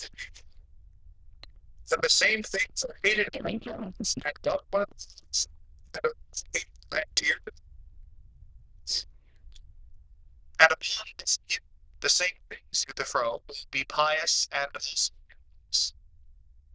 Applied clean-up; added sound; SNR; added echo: neural diffusion model UNIVERSE++.